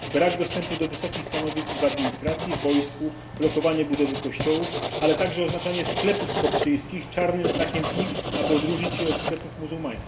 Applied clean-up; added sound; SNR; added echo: none; Writing; 4 dB; reverberation time 1.8 s.